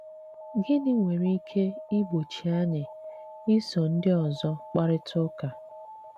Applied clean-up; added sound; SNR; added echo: none; Alarm; 17 dB; none.